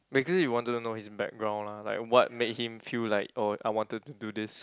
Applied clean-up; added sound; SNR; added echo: none; none; none; none.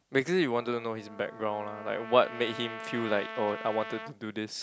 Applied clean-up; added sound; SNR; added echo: none; Trumpet; 12 dB; none.